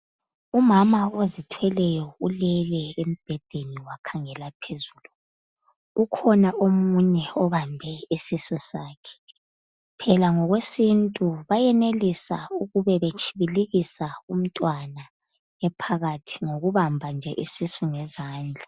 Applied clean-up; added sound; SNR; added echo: none; none; none; none.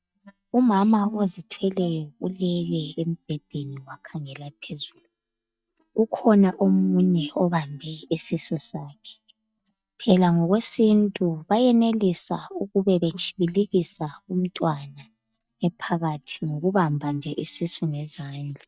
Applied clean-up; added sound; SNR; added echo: neural mask model DeepFilterNet 3.